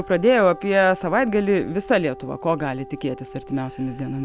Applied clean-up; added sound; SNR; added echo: none; Wind instrument, woodwind instrument; 18 dB; none.